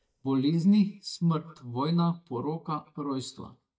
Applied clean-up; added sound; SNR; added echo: neural mask model DeepFilterNet 3.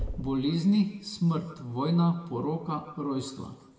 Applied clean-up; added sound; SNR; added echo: none; Knock; 15 dB; reverberation time 1.1 s.